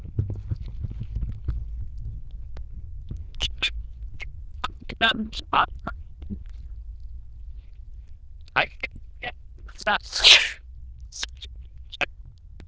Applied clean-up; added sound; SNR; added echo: neural diffusion model UNIVERSE++.